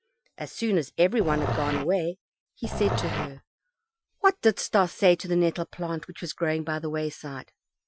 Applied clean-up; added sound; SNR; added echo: classical method Wiener filter.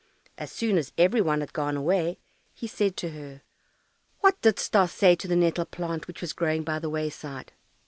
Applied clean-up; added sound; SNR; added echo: none; none; none; none.